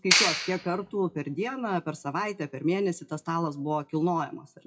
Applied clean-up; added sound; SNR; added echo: classical method WPE with log-MMSE.